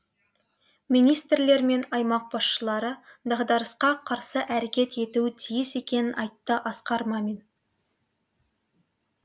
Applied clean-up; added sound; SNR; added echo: none; none; none; none.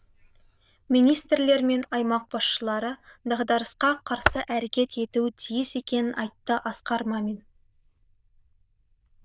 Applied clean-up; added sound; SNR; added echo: neural diffusion model UNIVERSE++.